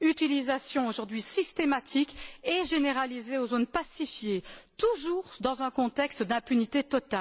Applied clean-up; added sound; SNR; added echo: none; none; none; none.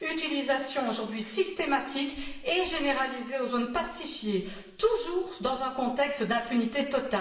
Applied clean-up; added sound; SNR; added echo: none; none; none; reverberation time 0.8 s.